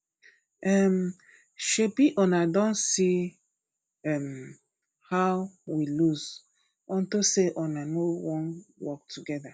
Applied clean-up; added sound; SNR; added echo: none; none; none; none.